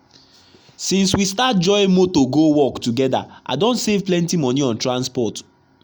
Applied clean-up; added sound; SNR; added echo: none; none; none; none.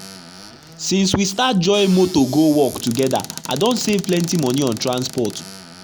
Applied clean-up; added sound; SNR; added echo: none; Squeak / Cupboard open or close; 16 dB; none.